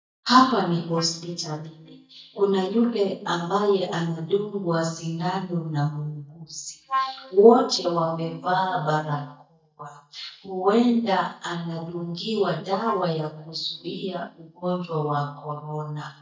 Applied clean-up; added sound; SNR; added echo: neural mask model DeepFilterNet 3.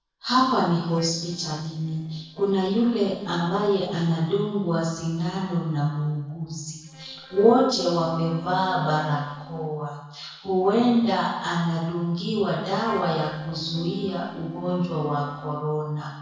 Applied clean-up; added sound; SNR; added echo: neural separator model SepFormer DNS4.